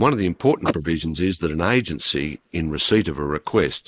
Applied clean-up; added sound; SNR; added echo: neural mask model Resemble Enhance denoiser.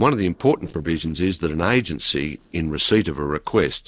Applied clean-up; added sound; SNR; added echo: neural separator model SepFormer DNS4.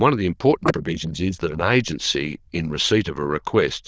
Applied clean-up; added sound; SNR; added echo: neural diffusion model UNIVERSE++.